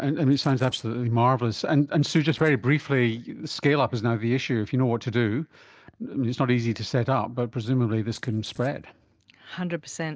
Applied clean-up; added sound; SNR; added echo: neural separator model SepFormer DNS4.